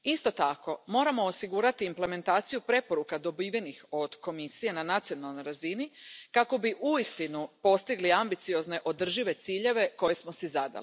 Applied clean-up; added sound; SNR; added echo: none; none; none; none.